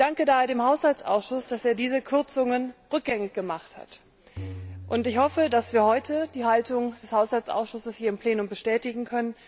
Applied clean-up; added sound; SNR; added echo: none; Tabla; 17 dB; none.